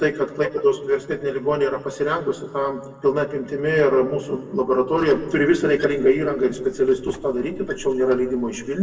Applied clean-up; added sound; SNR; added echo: none; Squeak; 19 dB; reverberation time 1.4 s.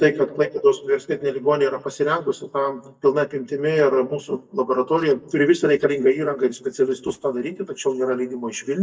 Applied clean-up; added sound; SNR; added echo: neural mask model DeepFilterNet 3.